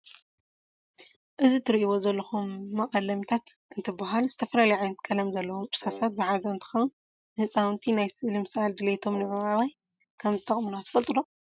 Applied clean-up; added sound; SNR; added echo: none; Brass instrument; 17 dB; none.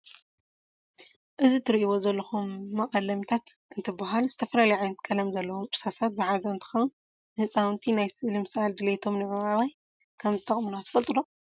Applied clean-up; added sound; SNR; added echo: none; none; none; none.